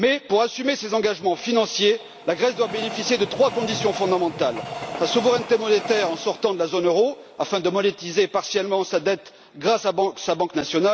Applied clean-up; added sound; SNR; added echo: none; Train; 15 dB; none.